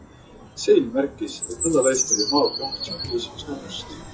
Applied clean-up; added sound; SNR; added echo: classical method WPE with log-MMSE.